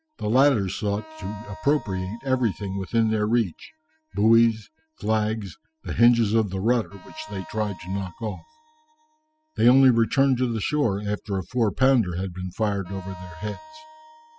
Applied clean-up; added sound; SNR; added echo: classical method spectral subtraction.